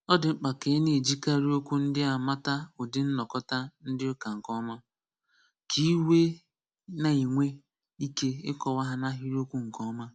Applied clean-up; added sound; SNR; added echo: none; none; none; none.